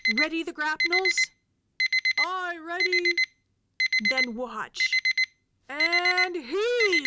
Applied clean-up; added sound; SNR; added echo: none; Alarm; -4 dB; none.